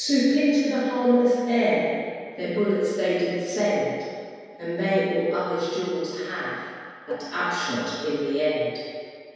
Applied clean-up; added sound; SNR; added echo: none; Cowbell; 17 dB; reverberation time 1.9 s.